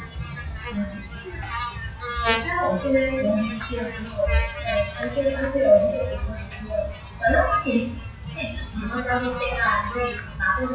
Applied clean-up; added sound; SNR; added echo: classical method WPE with log-MMSE.